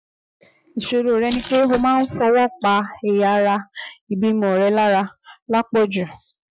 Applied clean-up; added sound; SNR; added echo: classical method Wiener filter.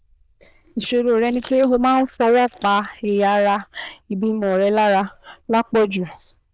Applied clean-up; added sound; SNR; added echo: neural diffusion model UNIVERSE++.